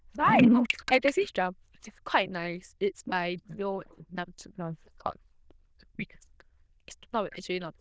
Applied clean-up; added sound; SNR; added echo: neural diffusion model UNIVERSE++.